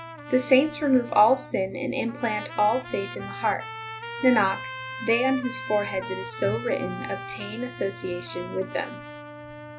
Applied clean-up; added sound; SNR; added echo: none; Trumpet; 12 dB; none.